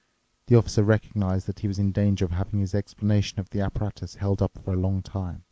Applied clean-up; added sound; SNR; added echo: none; none; none; none.